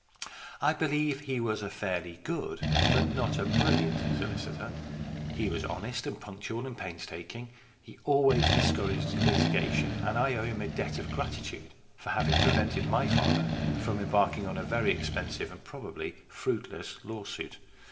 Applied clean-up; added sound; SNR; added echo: none; Accelerating, revving, vroom; -3 dB; reverberation time 2.3 s.